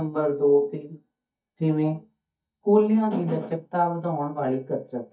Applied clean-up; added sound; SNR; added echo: neural mask model DeepFilterNet 3.